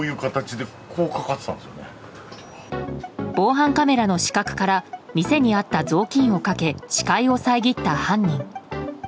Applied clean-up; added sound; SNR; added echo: none; none; none; none.